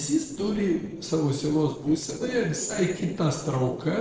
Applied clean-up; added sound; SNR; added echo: neural separator model SepFormer DNS4.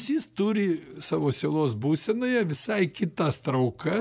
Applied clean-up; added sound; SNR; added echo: none; none; none; none.